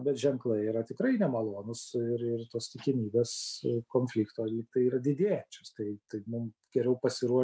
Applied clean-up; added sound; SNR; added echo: none; none; none; none.